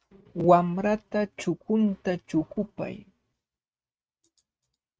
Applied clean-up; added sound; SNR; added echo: neural mask model RNNoise.